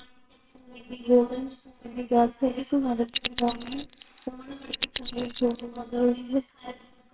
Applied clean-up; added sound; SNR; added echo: neural separator model SepFormer WHAMR!.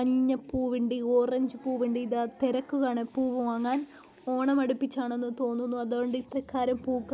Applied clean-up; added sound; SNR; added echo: none; none; none; none.